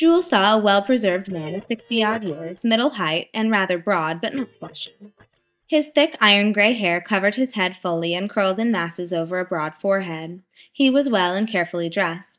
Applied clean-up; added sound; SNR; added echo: neural mask model DeepFilterNet 3.